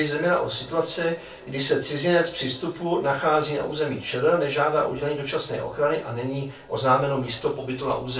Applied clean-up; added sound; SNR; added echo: none; none; none; reverberation time 0.2 s.